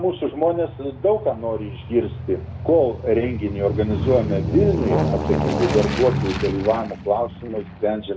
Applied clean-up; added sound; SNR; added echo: none; Aircraft; 4 dB; none.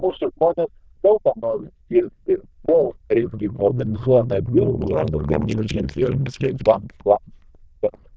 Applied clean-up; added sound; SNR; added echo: neural diffusion model UNIVERSE++.